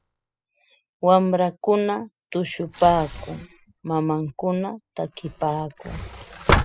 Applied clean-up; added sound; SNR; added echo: classical method spectral subtraction.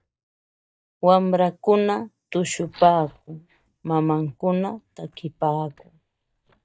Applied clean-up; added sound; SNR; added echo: neural mask model DeepFilterNet 3.